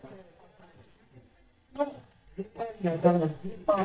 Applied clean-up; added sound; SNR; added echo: neural mask model DeepFilterNet 3.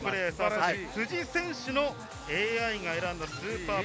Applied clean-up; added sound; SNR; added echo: none; none; none; none.